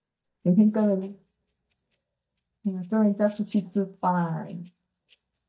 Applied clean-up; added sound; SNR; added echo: neural mask model DeepFilterNet 3.